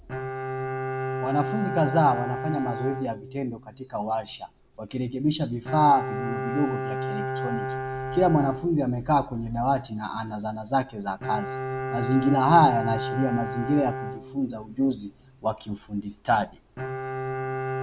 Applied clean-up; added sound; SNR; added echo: none; Bowed string instrument; 6 dB; none.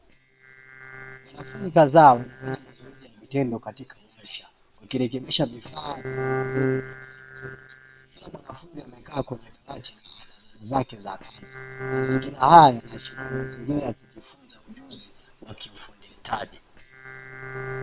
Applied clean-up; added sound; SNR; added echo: neural separator model SepFormer WHAM!.